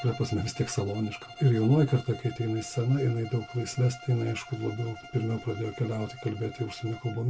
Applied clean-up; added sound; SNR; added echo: none; Bowed string instrument; 17 dB; reverberation time 0.1 s.